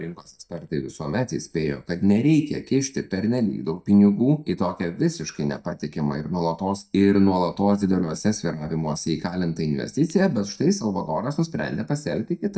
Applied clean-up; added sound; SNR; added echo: neural mask model DeepFilterNet 3.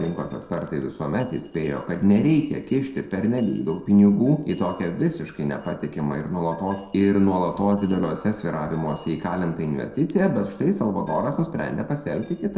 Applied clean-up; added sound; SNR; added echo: neural separator model SepFormer DNS4.